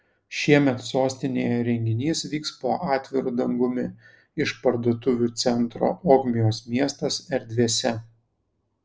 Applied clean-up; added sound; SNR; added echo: none; none; none; none.